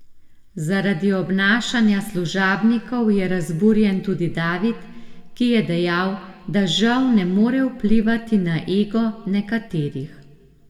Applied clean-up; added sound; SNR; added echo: none; none; none; reverberation time 1.1 s.